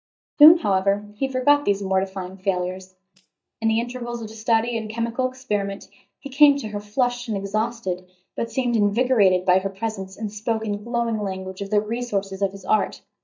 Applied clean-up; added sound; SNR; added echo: neural mask model DeepFilterNet 3.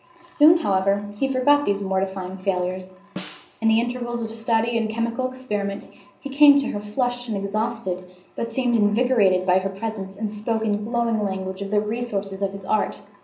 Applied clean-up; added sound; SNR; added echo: none; Snare drum; 17 dB; reverberation time 0.5 s.